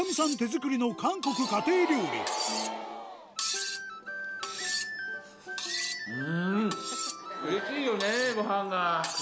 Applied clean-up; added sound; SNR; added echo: none; Cutlery, silverware; 8 dB; none.